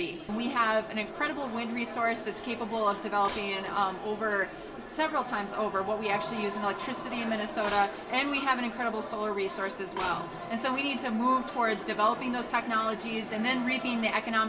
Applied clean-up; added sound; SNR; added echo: none; Cutlery, silverware; 18 dB; reverberation time 0.4 s.